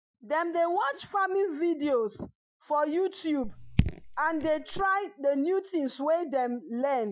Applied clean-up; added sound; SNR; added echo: classical method Wiener filter.